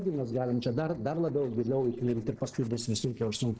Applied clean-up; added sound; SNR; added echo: neural separator model SepFormer DNS4.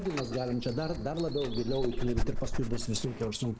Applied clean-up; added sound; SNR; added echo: none; Dog; 2 dB; none.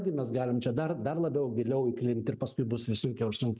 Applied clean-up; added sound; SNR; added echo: none; none; none; none.